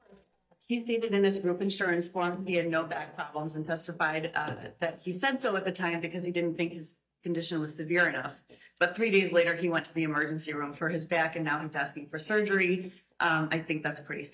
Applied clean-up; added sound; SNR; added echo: neural mask model DeepFilterNet 3.